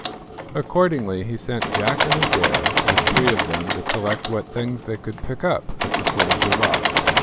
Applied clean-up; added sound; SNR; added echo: none; Engine / Mechanisms; -2 dB; none.